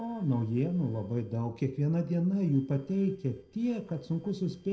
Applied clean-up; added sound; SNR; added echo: neural separator model SepFormer DNS4.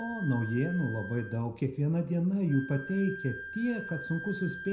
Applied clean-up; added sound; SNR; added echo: none; Wind instrument, woodwind instrument; 12 dB; reverberation time 0.5 s.